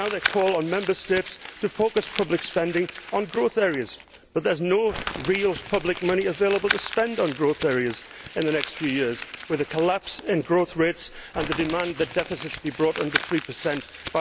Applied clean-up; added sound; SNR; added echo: none; Crumpling, crinkling; 10 dB; none.